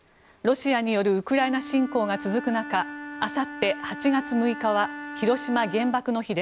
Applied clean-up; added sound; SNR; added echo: none; Wind instrument, woodwind instrument; 13 dB; none.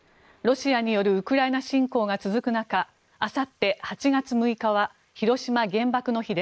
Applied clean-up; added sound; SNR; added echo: neural mask model Resemble Enhance denoiser.